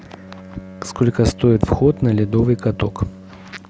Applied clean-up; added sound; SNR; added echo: none; Bowed string instrument; 18 dB; none.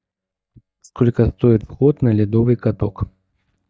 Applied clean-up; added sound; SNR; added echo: neural mask model DeepFilterNet 3.